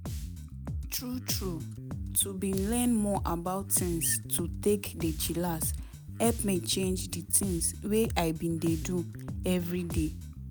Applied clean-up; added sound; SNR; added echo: none; Bass guitar; 7 dB; none.